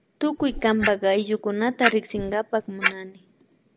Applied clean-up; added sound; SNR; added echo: none; Clock; 6 dB; none.